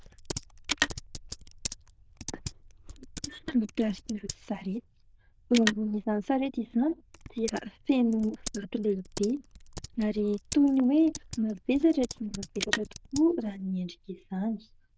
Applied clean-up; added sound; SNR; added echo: neural diffusion model UNIVERSE++.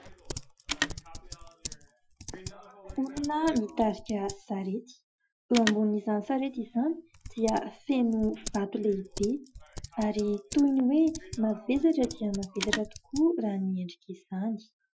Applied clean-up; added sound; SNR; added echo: classical method Wiener filter.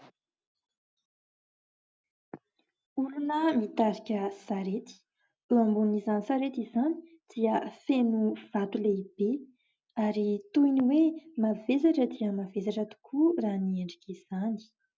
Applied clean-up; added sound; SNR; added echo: none; none; none; none.